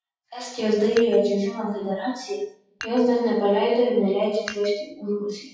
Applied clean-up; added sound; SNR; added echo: classical method WPE with log-MMSE.